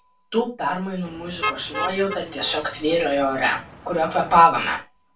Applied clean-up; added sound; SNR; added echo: none; Motor vehicle (road); 11 dB; reverberation time 0.2 s.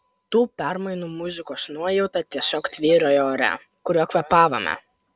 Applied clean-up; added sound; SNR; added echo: none; none; none; none.